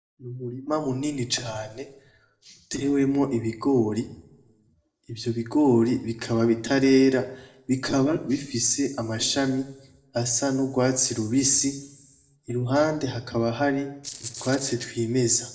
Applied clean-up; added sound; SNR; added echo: neural separator model SepFormer DNS4.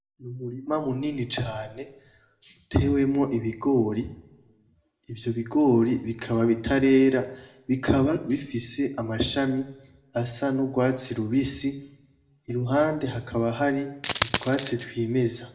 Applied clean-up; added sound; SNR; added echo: none; Coin (dropping); -1 dB; reverberation time 0.7 s.